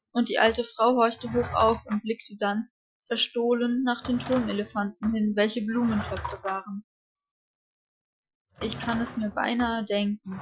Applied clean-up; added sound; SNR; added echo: classical method Wiener filter.